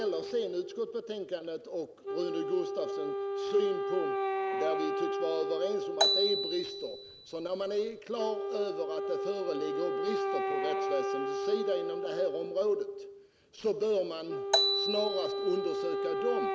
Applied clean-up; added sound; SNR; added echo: none; Wind instrument, woodwind instrument + Marimba, xylophone; -1 dB; none.